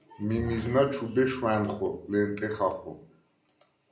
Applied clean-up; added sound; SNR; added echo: none; Bowed string instrument; 17 dB; reverberation time 0.5 s.